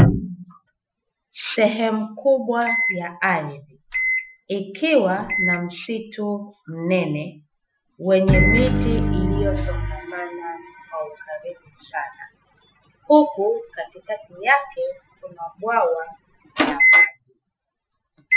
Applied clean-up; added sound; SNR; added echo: classical method Wiener filter.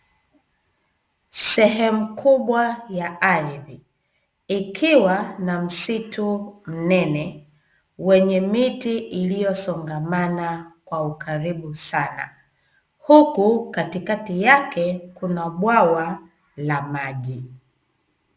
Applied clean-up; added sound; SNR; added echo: none; none; none; none.